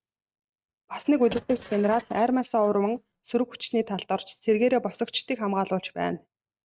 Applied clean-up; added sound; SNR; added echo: neural mask model RNNoise.